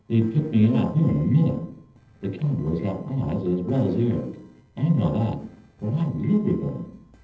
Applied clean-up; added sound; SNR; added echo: neural separator model SepFormer DNS4.